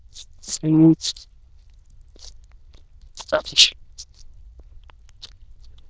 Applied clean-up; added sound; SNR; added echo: neural diffusion model UNIVERSE++.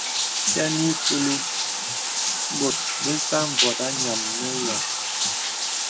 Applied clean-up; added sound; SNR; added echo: none; Bathtub (filling or washing); -4 dB; none.